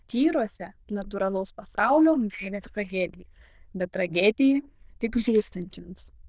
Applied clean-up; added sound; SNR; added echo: neural diffusion model UNIVERSE++.